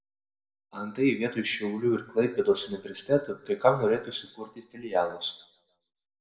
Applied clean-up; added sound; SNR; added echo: none; none; none; reverberation time 0.6 s.